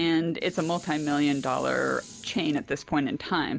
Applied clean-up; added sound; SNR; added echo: none; Dishes, pots, and pans + Slam / Engine starting; 19 dB; none.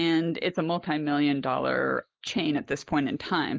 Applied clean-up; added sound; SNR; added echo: neural mask model Resemble Enhance denoiser.